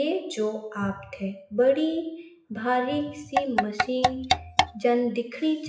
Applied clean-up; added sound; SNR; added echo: classical method WPE with log-MMSE.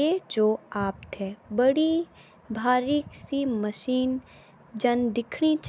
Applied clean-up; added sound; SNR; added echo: none; none; none; none.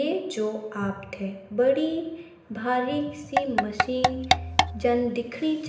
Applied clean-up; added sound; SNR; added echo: none; Tap / Percussion; -1 dB; reverberation time 0.9 s.